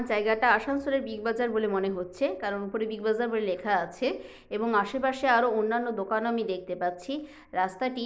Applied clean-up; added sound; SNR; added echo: none; none; none; none.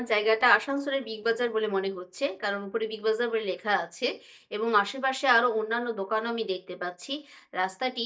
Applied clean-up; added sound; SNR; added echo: neural mask model DeepFilterNet 3.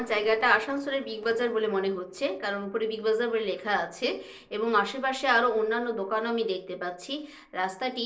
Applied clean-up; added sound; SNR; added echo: neural separator model SepFormer DNS4.